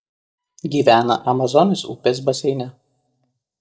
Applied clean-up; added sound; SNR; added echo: neural mask model DeepFilterNet 3.